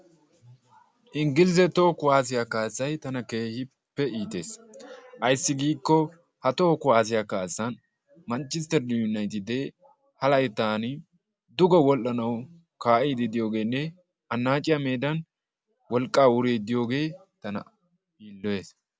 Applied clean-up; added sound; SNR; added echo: none; none; none; none.